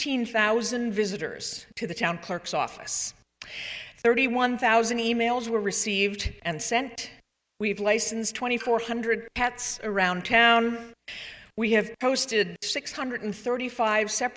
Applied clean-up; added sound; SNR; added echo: neural mask model Resemble Enhance denoiser.